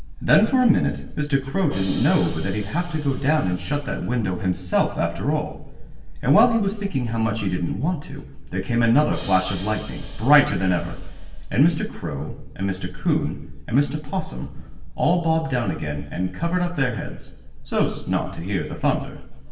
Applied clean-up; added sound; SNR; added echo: none; Crash cymbal; 19 dB; reverberation time 0.9 s.